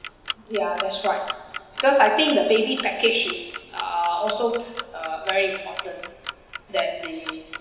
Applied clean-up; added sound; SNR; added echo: none; Clock; 12 dB; reverberation time 1.0 s.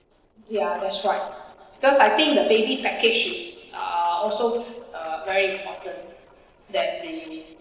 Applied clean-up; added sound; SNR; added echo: neural separator model SepFormer DNS4.